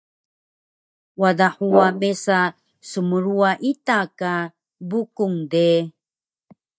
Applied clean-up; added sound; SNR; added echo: neural mask model DeepFilterNet 3.